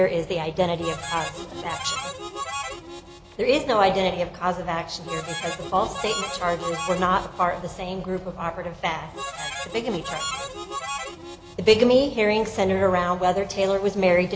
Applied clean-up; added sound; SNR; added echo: none; Harmonica; 9 dB; none.